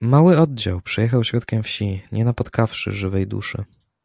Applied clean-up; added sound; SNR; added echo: none; none; none; none.